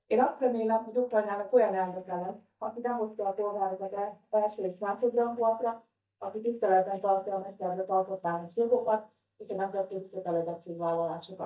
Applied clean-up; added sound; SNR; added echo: neural mask model DeepFilterNet 3.